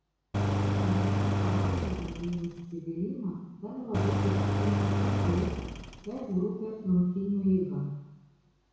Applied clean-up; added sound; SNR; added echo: none; Engine; -4 dB; reverberation time 1.1 s.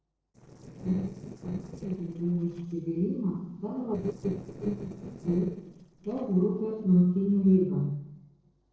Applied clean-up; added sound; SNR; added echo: neural separator model SepFormer DNS4.